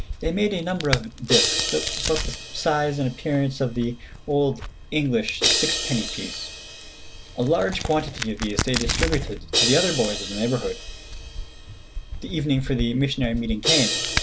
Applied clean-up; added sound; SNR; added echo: none; Crack + Crash cymbal; 2 dB; none.